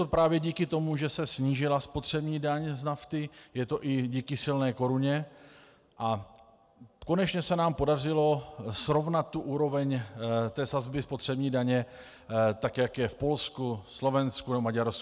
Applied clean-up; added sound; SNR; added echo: none; none; none; none.